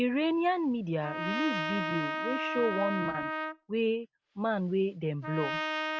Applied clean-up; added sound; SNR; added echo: neural mask model RNNoise.